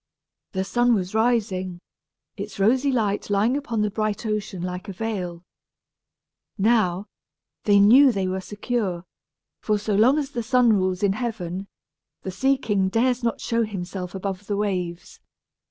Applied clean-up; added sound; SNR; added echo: none; none; none; none.